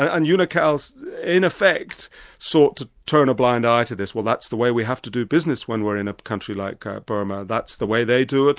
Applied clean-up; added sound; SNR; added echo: none; none; none; none.